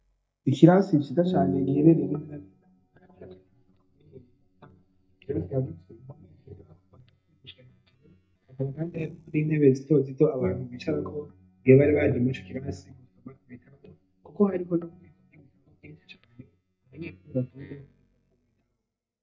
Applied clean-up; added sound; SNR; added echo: neural mask model DeepFilterNet 3.